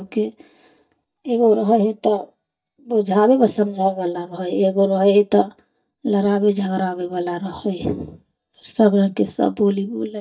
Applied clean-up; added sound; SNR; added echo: neural mask model DeepFilterNet 3.